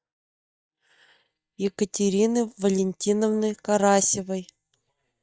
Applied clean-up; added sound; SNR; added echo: neural mask model DeepFilterNet 3.